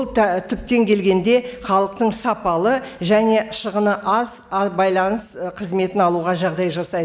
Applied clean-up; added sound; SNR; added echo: none; none; none; none.